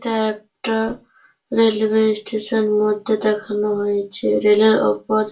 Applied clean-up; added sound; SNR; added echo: none; none; none; reverberation time 0.2 s.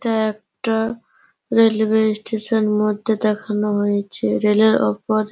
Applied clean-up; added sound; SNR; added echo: none; none; none; none.